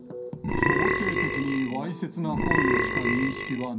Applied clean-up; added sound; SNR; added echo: none; Burping, eructation; -4 dB; reverberation time 0.3 s.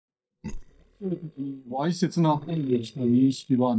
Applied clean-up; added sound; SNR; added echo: neural mask model DeepFilterNet 3.